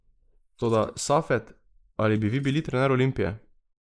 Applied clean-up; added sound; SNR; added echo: neural mask model Resemble Enhance denoiser.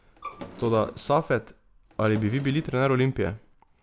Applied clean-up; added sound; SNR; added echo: none; Bowed string instrument + Drawer open or close; 18 dB; none.